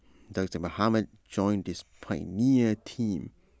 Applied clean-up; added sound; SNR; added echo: none; none; none; none.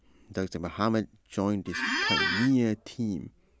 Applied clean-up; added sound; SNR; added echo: none; Squeak; -1 dB; none.